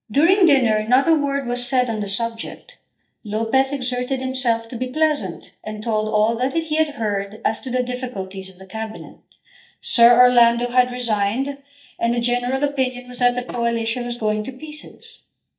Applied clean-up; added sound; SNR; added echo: neural mask model DeepFilterNet 3.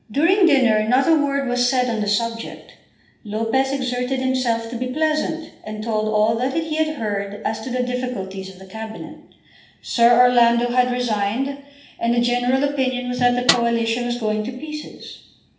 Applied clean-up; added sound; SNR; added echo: none; Snare drum; 4 dB; reverberation time 0.7 s.